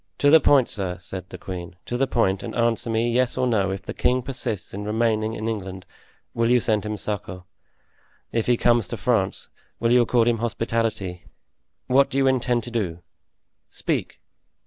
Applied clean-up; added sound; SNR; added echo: none; none; none; none.